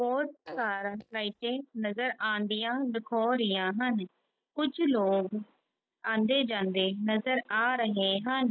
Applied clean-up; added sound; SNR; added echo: neural mask model DeepFilterNet 3.